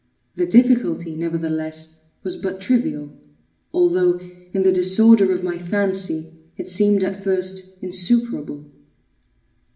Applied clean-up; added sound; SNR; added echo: none; none; none; reverberation time 0.7 s.